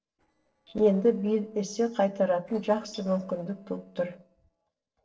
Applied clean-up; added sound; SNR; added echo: neural separator model SepFormer DNS4.